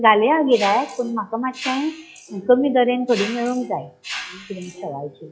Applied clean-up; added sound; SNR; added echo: classical method log-MMSE.